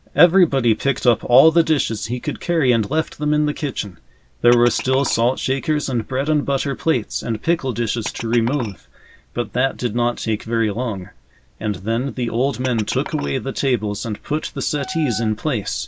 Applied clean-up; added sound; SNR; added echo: none; Wind instrument, woodwind instrument + Glass; 18 dB; none.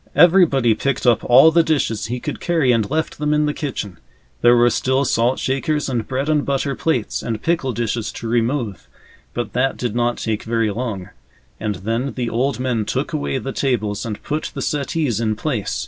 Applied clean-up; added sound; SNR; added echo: none; none; none; none.